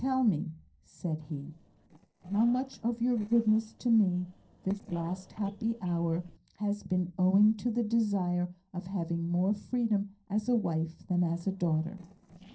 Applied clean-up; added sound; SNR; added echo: neural separator model SepFormer DNS4.